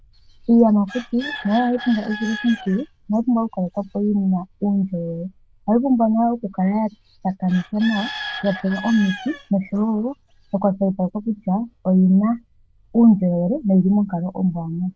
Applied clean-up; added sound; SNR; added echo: neural diffusion model UNIVERSE++.